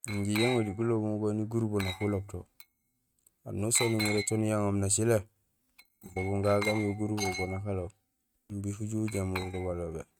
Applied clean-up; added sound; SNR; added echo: neural mask model RNNoise.